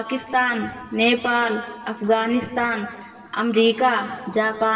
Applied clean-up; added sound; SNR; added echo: none; none; none; reverberation time 2.0 s.